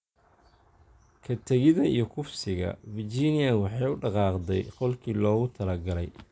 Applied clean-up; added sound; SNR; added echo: none; none; none; none.